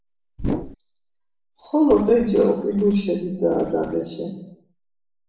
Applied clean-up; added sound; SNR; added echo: none; Whoosh, swoosh, swish; 2 dB; reverberation time 0.7 s.